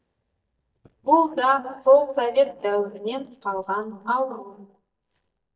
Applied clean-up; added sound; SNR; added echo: neural mask model DeepFilterNet 3.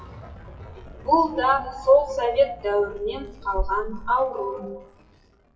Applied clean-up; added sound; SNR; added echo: classical method WPE with log-MMSE.